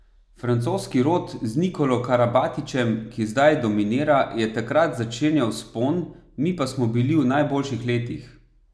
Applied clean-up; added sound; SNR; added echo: none; none; none; none.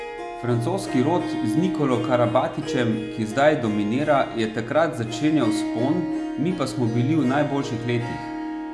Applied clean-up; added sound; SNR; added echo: none; Harp; 6 dB; none.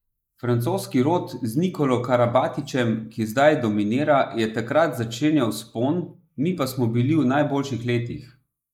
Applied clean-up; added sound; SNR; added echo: neural mask model Resemble Enhance denoiser.